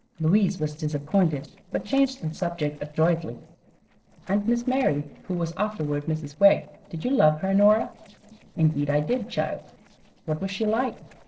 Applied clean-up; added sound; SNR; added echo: neural separator model SepFormer DNS4.